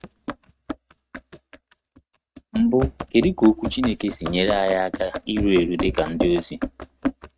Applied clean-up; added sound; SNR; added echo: neural mask model RNNoise.